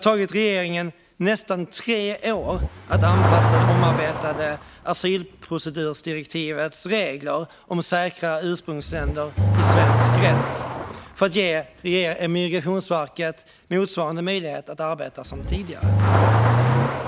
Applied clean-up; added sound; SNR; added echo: none; Accelerating, revving, vroom / Car; -2 dB; none.